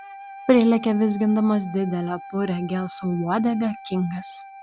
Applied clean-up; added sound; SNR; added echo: none; Wind instrument, woodwind instrument; 17 dB; none.